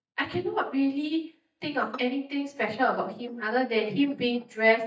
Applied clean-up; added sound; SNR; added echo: neural mask model DeepFilterNet 3.